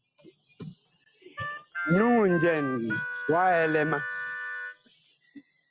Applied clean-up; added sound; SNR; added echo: none; Harmonica; 6 dB; none.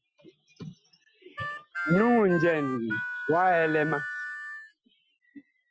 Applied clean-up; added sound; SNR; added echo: classical method Wiener filter.